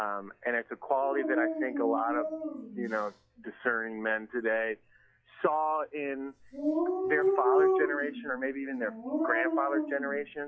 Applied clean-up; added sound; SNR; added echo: classical method log-MMSE.